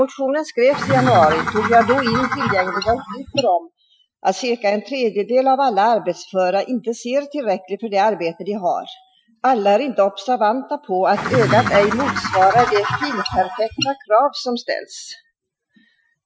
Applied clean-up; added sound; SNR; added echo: classical method Wiener filter.